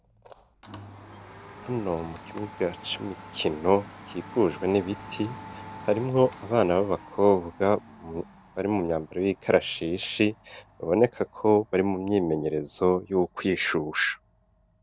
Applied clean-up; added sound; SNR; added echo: none; Domestic sounds, home sounds; 19 dB; none.